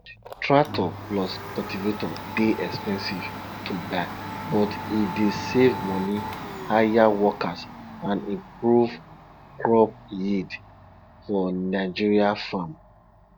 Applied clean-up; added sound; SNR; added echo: none; Domestic sounds, home sounds; 11 dB; none.